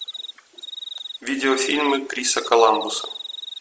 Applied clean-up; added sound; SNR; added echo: none; Cricket; 12 dB; none.